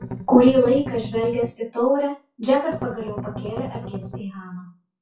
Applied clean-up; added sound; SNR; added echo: classical method WPE with log-MMSE.